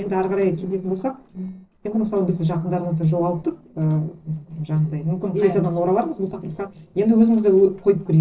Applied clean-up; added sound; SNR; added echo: neural separator model SepFormer DNS4.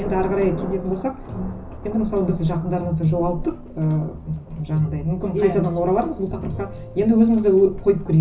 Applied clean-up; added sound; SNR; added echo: none; Thunder; 14 dB; reverberation time 0.4 s.